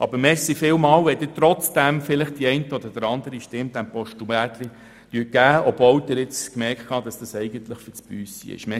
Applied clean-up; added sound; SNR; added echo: none; none; none; none.